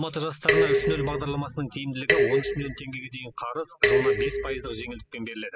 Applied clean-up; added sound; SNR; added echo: classical method spectral subtraction.